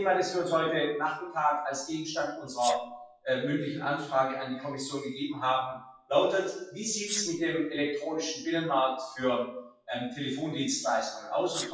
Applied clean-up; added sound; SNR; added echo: classical method WPE with log-MMSE.